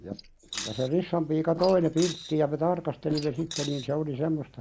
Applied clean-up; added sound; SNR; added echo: neural mask model Resemble Enhance denoiser.